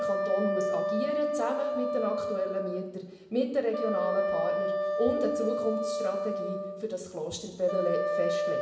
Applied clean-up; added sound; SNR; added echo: none; Wind instrument, woodwind instrument; -1 dB; reverberation time 1.0 s.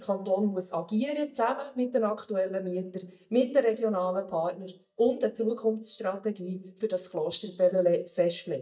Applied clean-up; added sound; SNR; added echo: neural mask model DeepFilterNet 3.